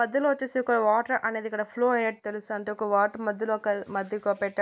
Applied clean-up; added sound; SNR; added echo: none; none; none; none.